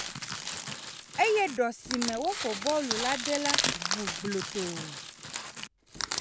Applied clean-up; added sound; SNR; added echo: none; Crushing; 0 dB; none.